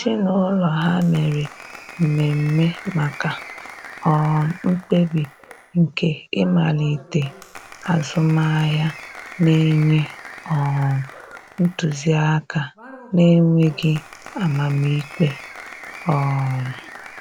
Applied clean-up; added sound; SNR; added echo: none; Applause; 18 dB; none.